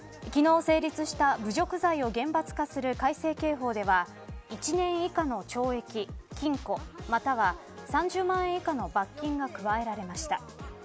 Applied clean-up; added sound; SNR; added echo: none; none; none; none.